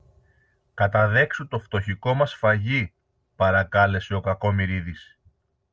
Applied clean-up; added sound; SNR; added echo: none; none; none; none.